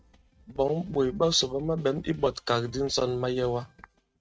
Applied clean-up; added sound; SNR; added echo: neural mask model RNNoise.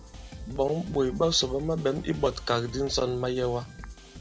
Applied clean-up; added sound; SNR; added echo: none; Drum kit; 13 dB; none.